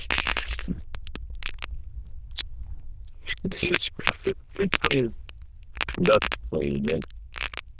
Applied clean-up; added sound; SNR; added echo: neural diffusion model UNIVERSE++.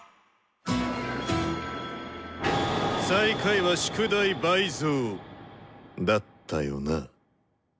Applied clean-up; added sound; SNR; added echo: none; none; none; none.